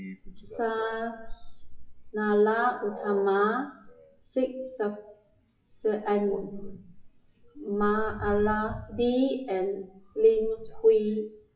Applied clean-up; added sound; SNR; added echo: classical method WPE with log-MMSE.